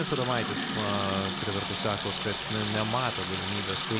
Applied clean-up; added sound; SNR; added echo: none; Sink (filling or washing) / Water tap, faucet; -3 dB; none.